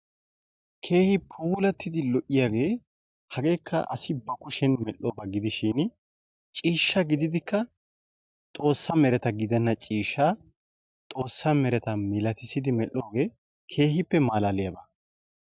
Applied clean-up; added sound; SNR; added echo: none; none; none; none.